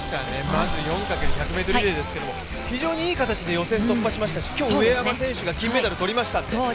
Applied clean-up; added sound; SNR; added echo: none; Bicycle; 4 dB; none.